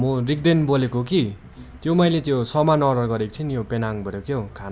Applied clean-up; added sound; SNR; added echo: none; none; none; none.